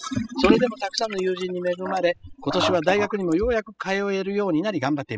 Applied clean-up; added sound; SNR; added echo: classical method spectral subtraction.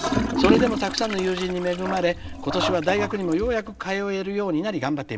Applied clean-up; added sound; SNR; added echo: none; Toilet flush / Gurgling; 3 dB; none.